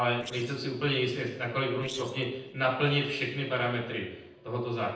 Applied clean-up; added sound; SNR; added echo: neural separator model SepFormer DNS4.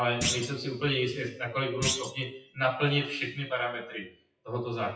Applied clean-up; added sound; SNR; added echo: classical method WPE with log-MMSE.